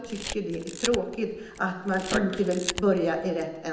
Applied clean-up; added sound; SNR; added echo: none; Camera; 10 dB; reverberation time 0.8 s.